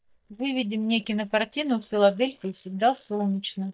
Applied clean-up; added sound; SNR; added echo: neural mask model DeepFilterNet 3.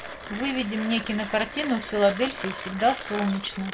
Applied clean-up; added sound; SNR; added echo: none; Mechanisms; 10 dB; none.